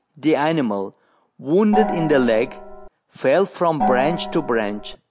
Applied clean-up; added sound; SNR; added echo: none; Gong; 5 dB; none.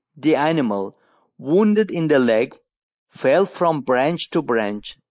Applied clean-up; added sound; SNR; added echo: neural mask model Resemble Enhance denoiser.